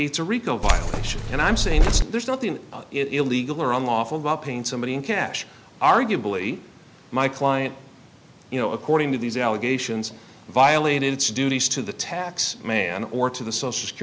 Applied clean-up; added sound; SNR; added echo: none; Keys jangling; -4 dB; none.